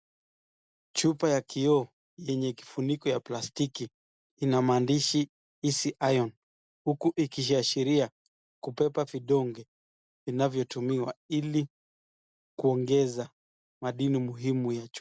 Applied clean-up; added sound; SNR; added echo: none; none; none; none.